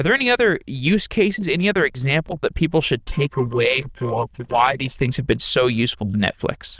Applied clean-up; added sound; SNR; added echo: neural diffusion model UNIVERSE++.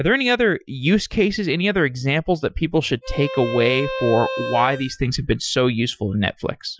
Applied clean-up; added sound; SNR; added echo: classical method Wiener filter.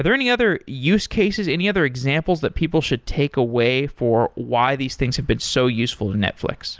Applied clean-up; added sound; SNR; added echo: none; none; none; none.